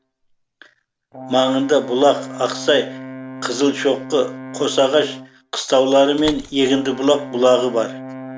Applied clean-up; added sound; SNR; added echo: none; Brass instrument + Slam; 14 dB; none.